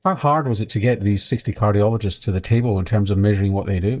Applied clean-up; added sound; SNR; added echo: neural mask model DeepFilterNet 3.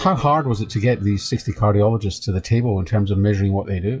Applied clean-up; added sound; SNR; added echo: classical method WPE with log-MMSE.